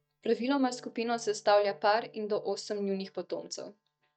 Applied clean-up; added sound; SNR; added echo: neural mask model DeepFilterNet 3.